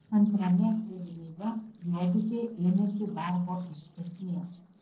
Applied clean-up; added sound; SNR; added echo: neural separator model SepFormer DNS4.